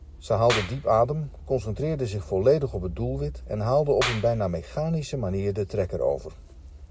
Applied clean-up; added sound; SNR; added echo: none; Clapping; 13 dB; none.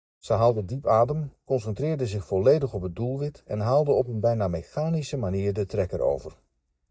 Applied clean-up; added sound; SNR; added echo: neural mask model DeepFilterNet 3.